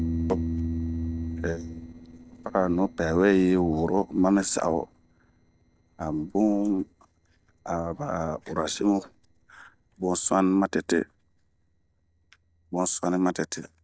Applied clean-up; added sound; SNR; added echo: neural separator model SepFormer DNS4.